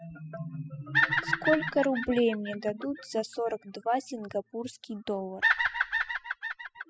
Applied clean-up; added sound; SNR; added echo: classical method spectral subtraction.